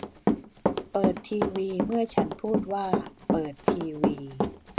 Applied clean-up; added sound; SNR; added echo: none; Run; -3 dB; none.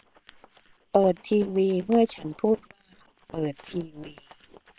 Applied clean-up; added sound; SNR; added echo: neural separator model SepFormer WHAM!.